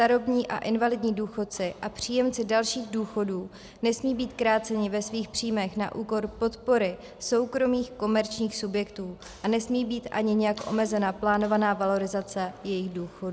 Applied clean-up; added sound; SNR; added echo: none; none; none; none.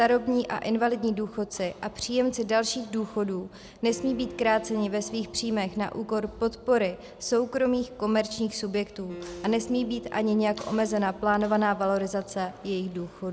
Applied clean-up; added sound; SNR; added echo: none; Acoustic guitar; 20 dB; none.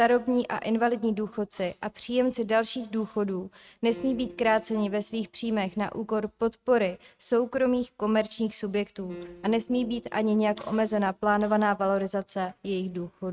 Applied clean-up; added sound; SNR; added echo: neural mask model RNNoise.